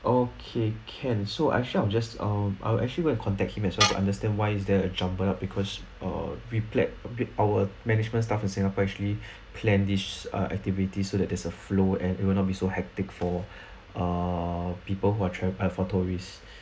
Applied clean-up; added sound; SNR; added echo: none; Tools; 7 dB; none.